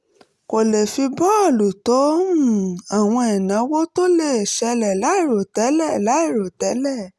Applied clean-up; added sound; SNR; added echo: none; none; none; none.